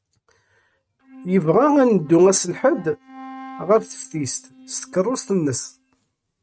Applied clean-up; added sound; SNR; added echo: neural mask model RNNoise.